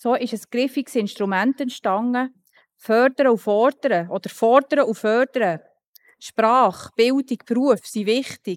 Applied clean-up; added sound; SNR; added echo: neural mask model Resemble Enhance denoiser.